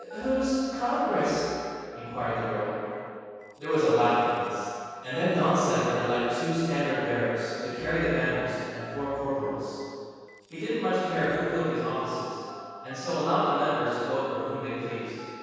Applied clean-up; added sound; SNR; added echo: none; Telephone; 18 dB; reverberation time 2.2 s.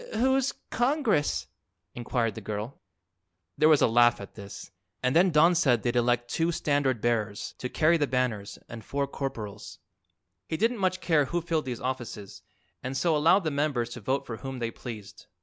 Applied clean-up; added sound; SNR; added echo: none; none; none; none.